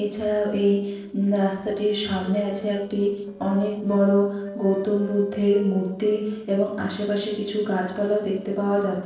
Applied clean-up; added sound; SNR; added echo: neural separator model SepFormer DNS4.